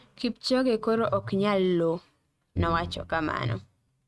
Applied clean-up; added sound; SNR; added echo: neural mask model RNNoise.